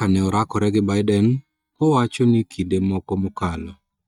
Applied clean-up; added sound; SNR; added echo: neural mask model DeepFilterNet 3.